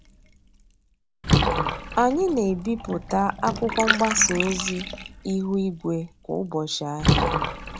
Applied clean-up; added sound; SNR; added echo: none; Bathtub (filling or washing) / Water; 1 dB; none.